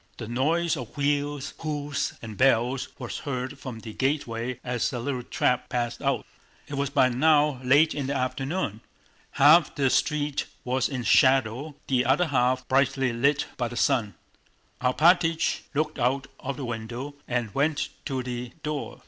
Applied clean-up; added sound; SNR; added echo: none; none; none; none.